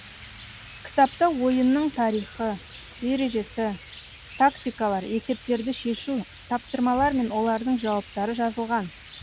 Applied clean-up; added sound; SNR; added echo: none; Rain; 18 dB; none.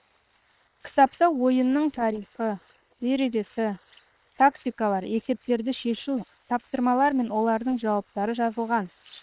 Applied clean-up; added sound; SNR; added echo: neural separator model SepFormer WHAM!.